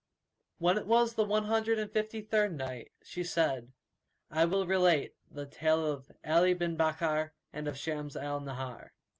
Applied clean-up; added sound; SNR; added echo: none; none; none; none.